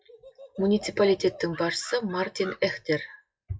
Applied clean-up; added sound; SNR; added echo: classical method WPE with log-MMSE.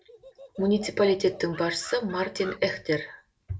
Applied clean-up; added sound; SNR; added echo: none; Animal; 19 dB; reverberation time 0.2 s.